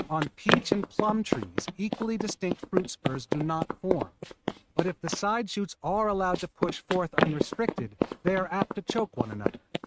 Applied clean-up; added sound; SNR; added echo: neural mask model RNNoise.